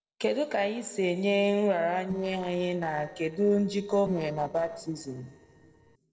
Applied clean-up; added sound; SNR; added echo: neural separator model SepFormer DNS4.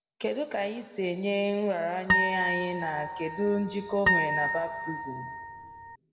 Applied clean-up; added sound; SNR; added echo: none; Harp; -1 dB; reverberation time 1.4 s.